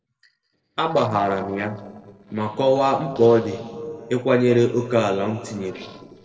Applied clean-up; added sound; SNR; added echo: neural separator model SepFormer DNS4.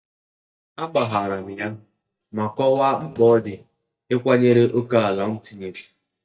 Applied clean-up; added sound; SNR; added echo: neural mask model DeepFilterNet 3.